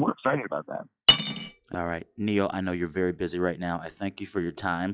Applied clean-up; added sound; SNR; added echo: classical method log-MMSE.